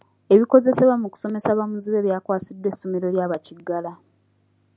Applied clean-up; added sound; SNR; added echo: none; none; none; none.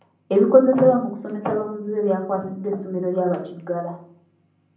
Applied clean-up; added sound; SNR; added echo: none; none; none; reverberation time 0.6 s.